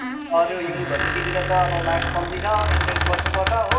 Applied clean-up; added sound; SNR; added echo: none; Squeak; 0 dB; reverberation time 2.2 s.